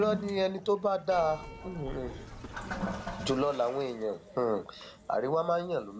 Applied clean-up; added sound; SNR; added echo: none; Keyboard (musical) + Toilet flush; 10 dB; none.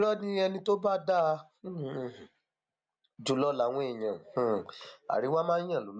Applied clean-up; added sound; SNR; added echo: none; none; none; none.